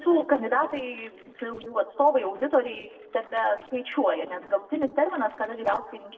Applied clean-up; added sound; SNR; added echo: neural separator model SepFormer DNS4.